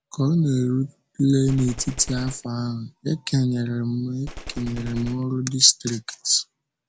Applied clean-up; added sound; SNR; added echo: none; Gunshot, gunfire; 14 dB; none.